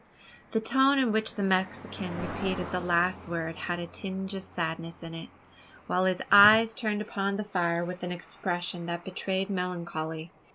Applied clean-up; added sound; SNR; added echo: none; Cricket; 17 dB; none.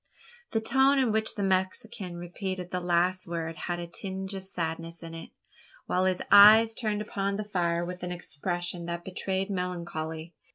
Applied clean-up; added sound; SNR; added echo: none; none; none; none.